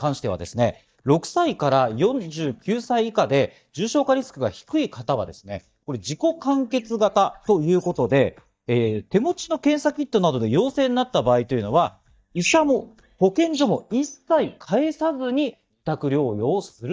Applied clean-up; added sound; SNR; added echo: neural mask model DeepFilterNet 3.